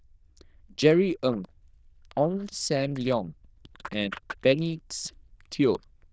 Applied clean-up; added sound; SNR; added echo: neural diffusion model UNIVERSE++.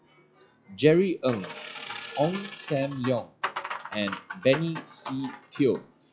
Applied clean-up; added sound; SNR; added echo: classical method log-MMSE.